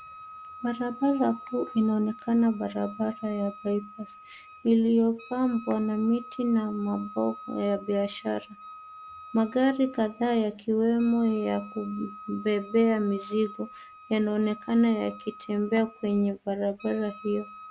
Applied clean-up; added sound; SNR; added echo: none; Wind instrument, woodwind instrument; 18 dB; none.